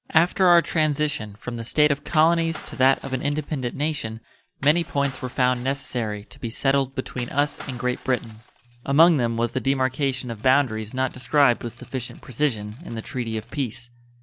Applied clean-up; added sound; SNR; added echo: none; Rattle + Shatter / Crushing; 19 dB; none.